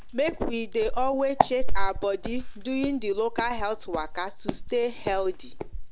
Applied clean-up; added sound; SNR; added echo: none; Walk, footsteps; -2 dB; none.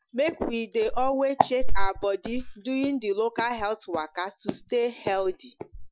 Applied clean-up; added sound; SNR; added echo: classical method Wiener filter.